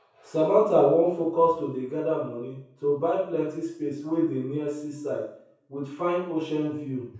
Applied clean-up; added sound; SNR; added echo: none; none; none; reverberation time 0.6 s.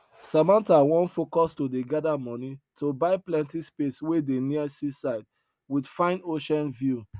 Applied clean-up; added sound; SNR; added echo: none; none; none; none.